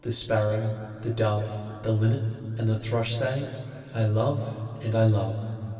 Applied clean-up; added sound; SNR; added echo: none; none; none; reverberation time 2.5 s.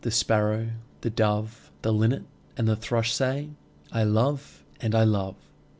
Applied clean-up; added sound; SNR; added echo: none; none; none; none.